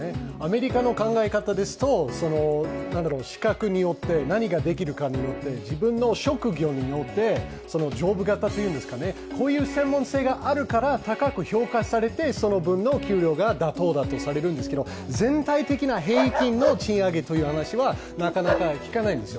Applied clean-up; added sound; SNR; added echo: none; Bark; 6 dB; none.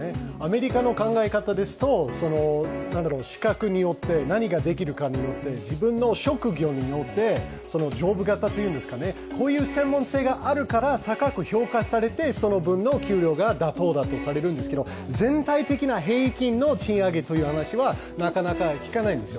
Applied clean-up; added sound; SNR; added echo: none; none; none; none.